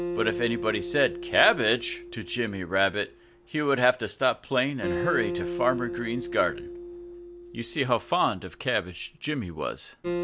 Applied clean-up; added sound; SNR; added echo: none; Acoustic guitar; 8 dB; none.